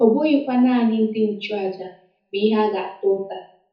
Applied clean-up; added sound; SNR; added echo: none; none; none; reverberation time 0.6 s.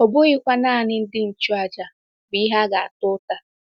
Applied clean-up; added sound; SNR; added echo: none; none; none; none.